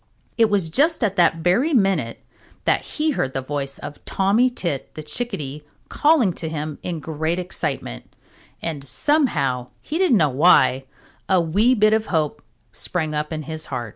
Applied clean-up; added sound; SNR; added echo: none; none; none; none.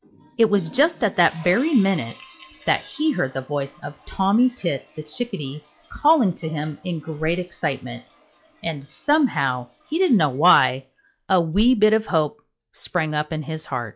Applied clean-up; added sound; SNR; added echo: classical method log-MMSE.